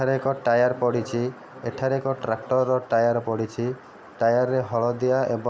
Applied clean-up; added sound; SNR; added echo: none; none; none; none.